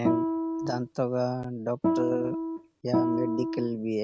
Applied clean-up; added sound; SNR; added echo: neural mask model RNNoise.